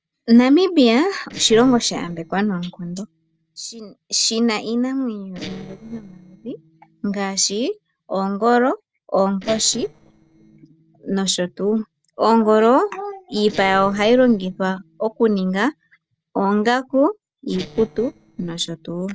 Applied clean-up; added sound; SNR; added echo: neural separator model SepFormer DNS4.